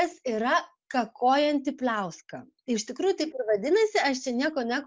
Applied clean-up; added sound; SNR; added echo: none; none; none; none.